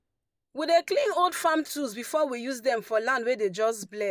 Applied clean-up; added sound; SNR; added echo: neural mask model DeepFilterNet 3.